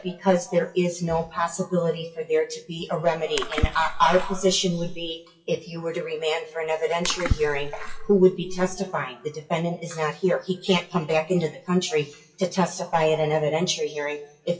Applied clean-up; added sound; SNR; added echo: classical method WPE with log-MMSE.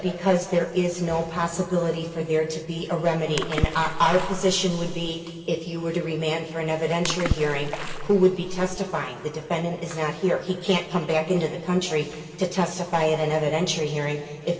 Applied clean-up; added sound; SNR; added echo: none; Water / Splash, splatter; 5 dB; reverberation time 2.3 s.